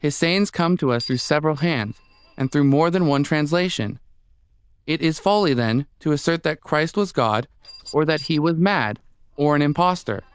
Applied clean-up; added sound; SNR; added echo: neural diffusion model UNIVERSE++.